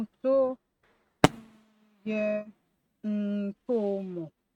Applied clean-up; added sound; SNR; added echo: neural mask model RNNoise.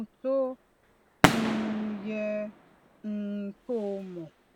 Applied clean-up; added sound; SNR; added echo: none; Fireworks; 0 dB; none.